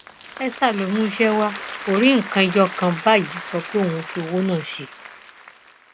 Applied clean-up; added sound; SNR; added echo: none; Applause; 13 dB; none.